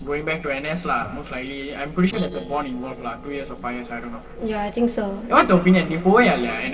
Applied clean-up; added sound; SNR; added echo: neural separator model SepFormer DNS4.